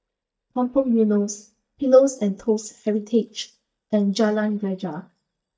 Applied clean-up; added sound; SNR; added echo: neural mask model DeepFilterNet 3.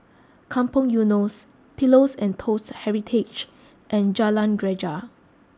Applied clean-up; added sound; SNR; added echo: none; none; none; none.